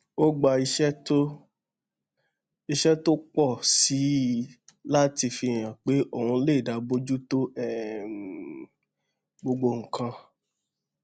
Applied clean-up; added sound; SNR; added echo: none; none; none; none.